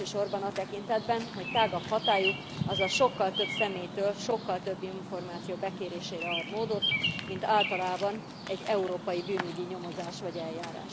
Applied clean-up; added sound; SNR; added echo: none; Bird vocalization, bird call, bird song; 4 dB; none.